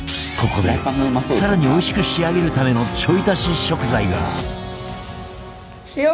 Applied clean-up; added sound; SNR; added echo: none; Piano; 8 dB; none.